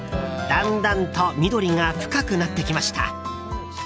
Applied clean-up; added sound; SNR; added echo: none; none; none; none.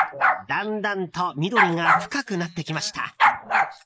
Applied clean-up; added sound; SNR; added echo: neural mask model Resemble Enhance denoiser.